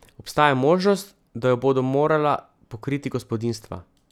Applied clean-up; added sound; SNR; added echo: none; none; none; none.